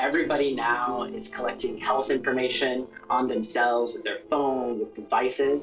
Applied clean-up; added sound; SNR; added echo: neural separator model SepFormer DNS4.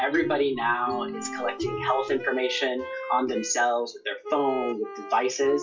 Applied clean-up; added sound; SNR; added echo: classical method WPE with log-MMSE.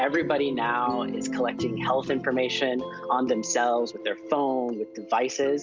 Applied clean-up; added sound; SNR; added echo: none; none; none; none.